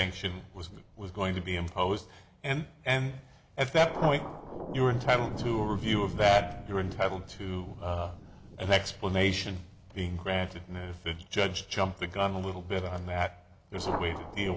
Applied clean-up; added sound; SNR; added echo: none; Thunder; 11 dB; none.